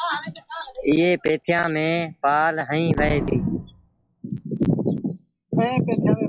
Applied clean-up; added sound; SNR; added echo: classical method log-MMSE.